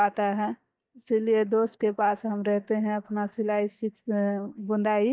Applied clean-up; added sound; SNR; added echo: neural mask model DeepFilterNet 3.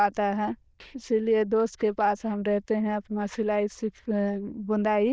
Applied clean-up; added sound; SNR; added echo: neural diffusion model UNIVERSE++.